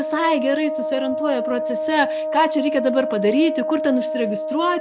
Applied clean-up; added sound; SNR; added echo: none; Wind instrument, woodwind instrument; 3 dB; none.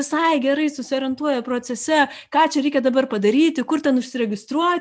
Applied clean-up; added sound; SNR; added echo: none; none; none; none.